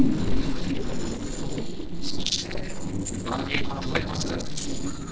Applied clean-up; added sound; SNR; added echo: neural separator model SepFormer DNS4.